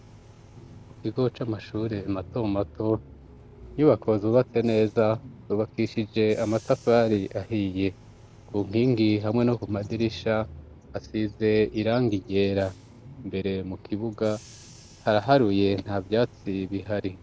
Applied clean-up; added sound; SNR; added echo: none; Bus / Engine; 20 dB; none.